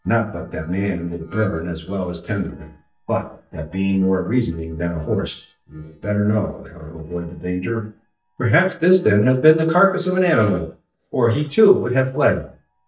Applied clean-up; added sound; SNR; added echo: neural mask model DeepFilterNet 3.